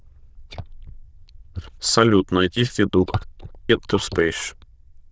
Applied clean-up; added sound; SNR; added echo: neural diffusion model UNIVERSE++.